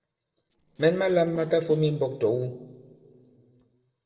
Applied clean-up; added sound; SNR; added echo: neural separator model SepFormer DNS4.